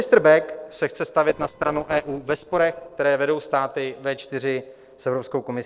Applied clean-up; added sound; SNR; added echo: neural separator model SepFormer DNS4.